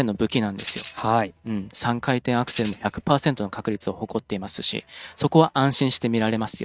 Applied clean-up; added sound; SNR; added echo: neural mask model RNNoise.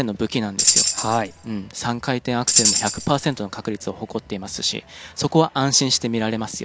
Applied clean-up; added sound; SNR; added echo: none; Tambourine; -2 dB; none.